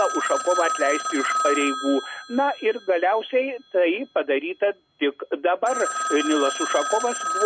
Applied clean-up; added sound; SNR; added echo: none; Telephone; 6 dB; none.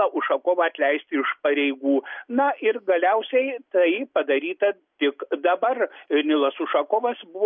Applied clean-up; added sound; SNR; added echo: none; none; none; none.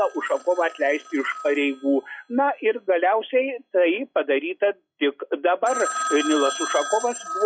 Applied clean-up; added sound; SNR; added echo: classical method log-MMSE.